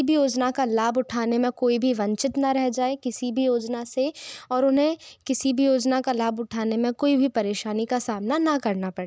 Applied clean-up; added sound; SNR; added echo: none; none; none; none.